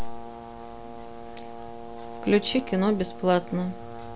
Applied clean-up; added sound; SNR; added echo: none; Brass instrument; 12 dB; none.